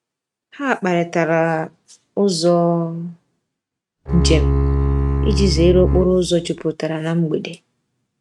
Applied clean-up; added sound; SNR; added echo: neural mask model RNNoise.